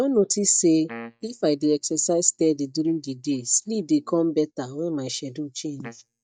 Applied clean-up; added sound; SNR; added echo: neural mask model DeepFilterNet 3.